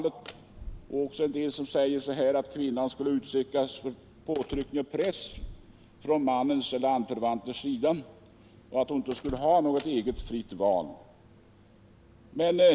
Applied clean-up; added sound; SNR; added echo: none; Slam; 19 dB; none.